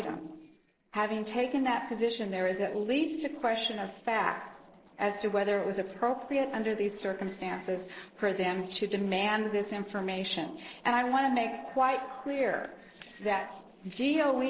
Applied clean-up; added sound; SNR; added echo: neural separator model SepFormer DNS4.